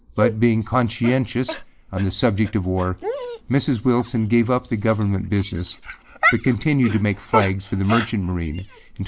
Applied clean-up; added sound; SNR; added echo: neural mask model Resemble Enhance denoiser.